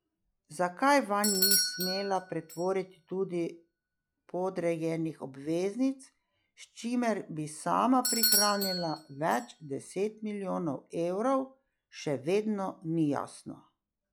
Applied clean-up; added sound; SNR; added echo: classical method log-MMSE.